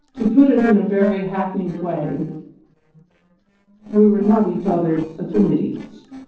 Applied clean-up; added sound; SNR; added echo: neural separator model SepFormer DNS4.